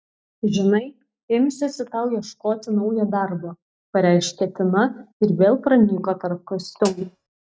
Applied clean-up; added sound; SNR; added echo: neural mask model RNNoise.